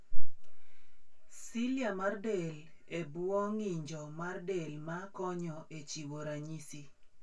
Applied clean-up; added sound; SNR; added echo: none; none; none; reverberation time 0.1 s.